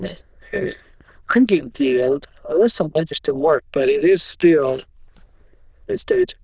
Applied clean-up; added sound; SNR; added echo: neural diffusion model UNIVERSE++.